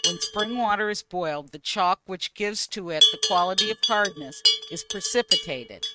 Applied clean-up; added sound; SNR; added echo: neural mask model RNNoise.